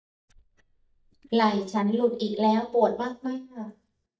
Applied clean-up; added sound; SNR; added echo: neural mask model DeepFilterNet 3.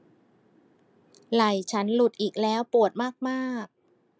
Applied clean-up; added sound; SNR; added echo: none; none; none; none.